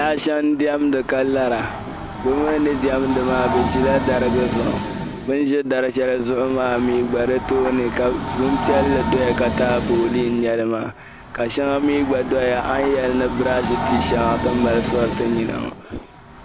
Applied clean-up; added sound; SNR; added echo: none; Train; 6 dB; none.